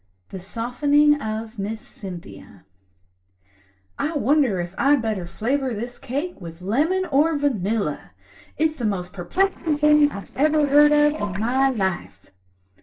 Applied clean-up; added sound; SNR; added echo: neural separator model SepFormer DNS4.